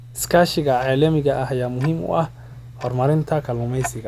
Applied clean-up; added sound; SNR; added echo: none; Tick-tock; 17 dB; none.